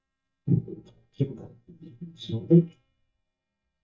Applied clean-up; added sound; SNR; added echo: neural mask model DeepFilterNet 3.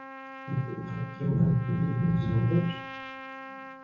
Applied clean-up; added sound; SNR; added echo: none; Trumpet; 13 dB; reverberation time 0.6 s.